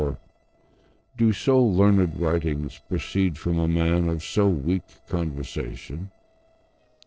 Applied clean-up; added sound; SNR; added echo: neural separator model SepFormer DNS4.